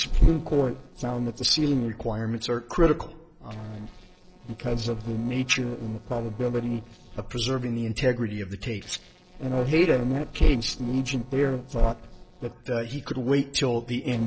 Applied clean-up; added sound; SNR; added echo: neural separator model SepFormer DNS4.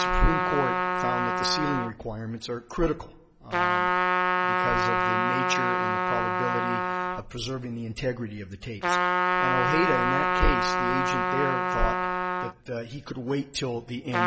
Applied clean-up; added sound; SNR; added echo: none; Trumpet; -3 dB; none.